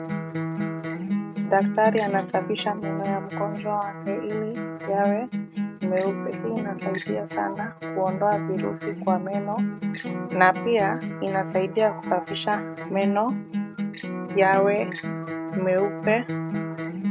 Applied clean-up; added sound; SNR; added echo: neural mask model RNNoise.